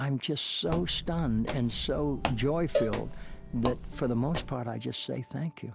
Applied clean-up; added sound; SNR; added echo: none; Cowbell + Walk, footsteps; 4 dB; none.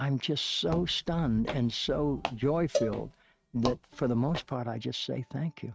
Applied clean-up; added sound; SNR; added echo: neural mask model RNNoise.